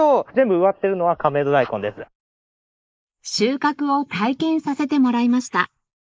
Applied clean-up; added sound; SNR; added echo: neural mask model Resemble Enhance denoiser.